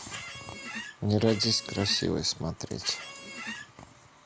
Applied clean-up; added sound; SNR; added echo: none; Squeak; 10 dB; none.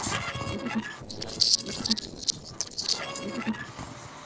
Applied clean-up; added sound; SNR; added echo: neural separator model SepFormer DNS4.